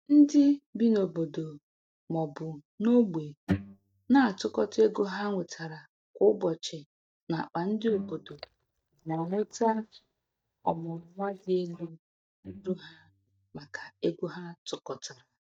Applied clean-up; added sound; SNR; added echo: neural mask model DeepFilterNet 3.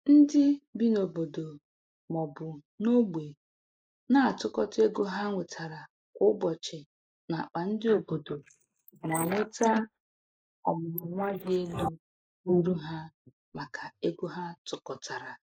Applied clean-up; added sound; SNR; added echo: neural mask model Resemble Enhance denoiser.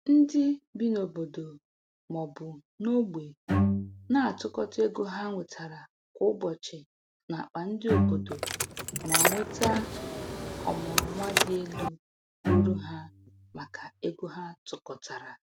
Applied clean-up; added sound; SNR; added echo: none; Bowed string instrument + Car; -2 dB; none.